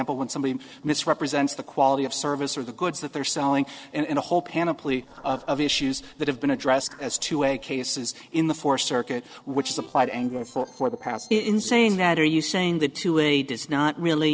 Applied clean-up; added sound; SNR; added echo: neural separator model SepFormer DNS4.